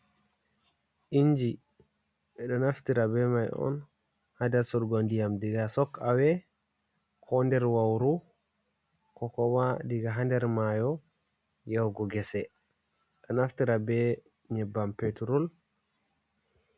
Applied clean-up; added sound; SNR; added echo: none; none; none; none.